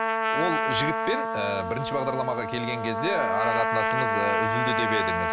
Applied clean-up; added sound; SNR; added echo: none; Trumpet; -3 dB; none.